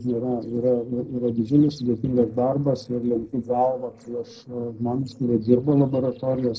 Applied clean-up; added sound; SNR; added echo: neural separator model SepFormer DNS4.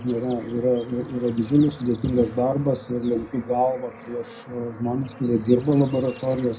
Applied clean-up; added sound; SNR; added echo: none; Bird / Insect / Frog; 18 dB; reverberation time 0.4 s.